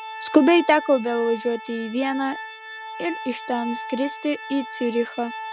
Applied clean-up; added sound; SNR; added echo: none; Organ; 11 dB; none.